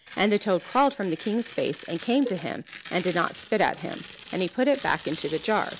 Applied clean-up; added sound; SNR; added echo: none; Tearing + Cowbell; 15 dB; none.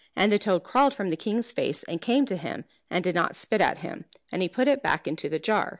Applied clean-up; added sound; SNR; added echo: none; none; none; none.